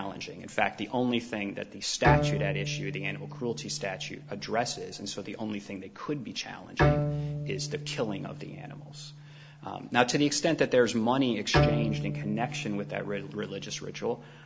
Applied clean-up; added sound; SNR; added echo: none; Bowed string instrument; 2 dB; none.